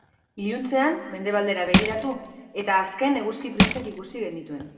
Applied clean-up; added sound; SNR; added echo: none; Crushing; -4 dB; reverberation time 1.5 s.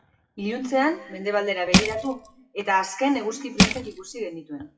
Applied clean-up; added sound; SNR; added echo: classical method WPE with log-MMSE.